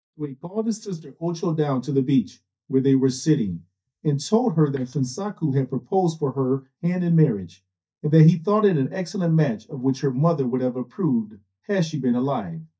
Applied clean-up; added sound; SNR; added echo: neural mask model DeepFilterNet 3.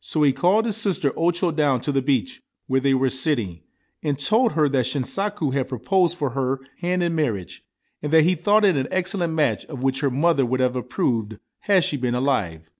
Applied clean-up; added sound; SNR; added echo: none; none; none; none.